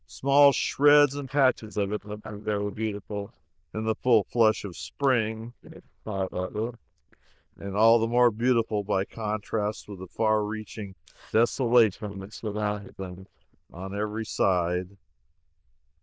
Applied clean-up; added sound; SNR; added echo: neural diffusion model UNIVERSE++.